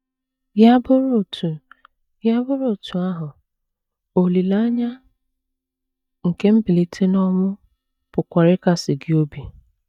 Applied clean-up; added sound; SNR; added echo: neural mask model DeepFilterNet 3.